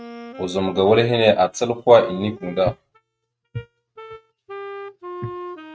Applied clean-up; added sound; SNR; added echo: neural mask model RNNoise.